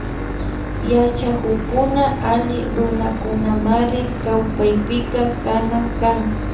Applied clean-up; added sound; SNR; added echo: none; Engine / Boat, Water vehicle; 4 dB; reverberation time 1.0 s.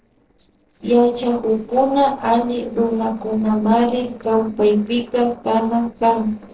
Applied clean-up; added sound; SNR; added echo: neural separator model SepFormer DNS4.